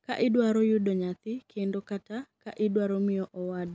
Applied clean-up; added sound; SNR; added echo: none; none; none; none.